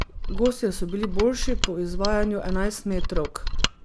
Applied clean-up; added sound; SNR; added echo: none; Mechanisms; 0 dB; none.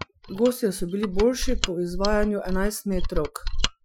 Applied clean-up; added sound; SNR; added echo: classical method Wiener filter.